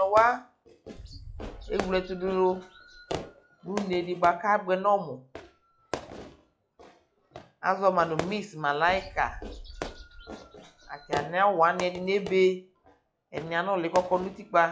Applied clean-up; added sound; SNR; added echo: classical method log-MMSE.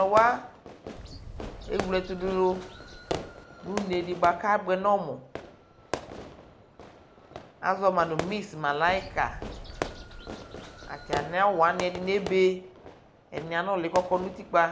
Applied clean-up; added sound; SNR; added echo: none; Bird + Fireworks; 11 dB; none.